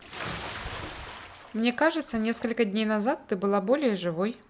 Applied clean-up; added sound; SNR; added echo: none; Bathtub (filling or washing) / Splash, splatter; 14 dB; none.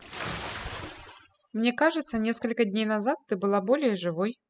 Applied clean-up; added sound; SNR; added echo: classical method spectral subtraction.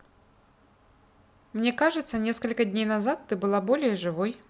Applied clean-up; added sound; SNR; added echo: none; none; none; none.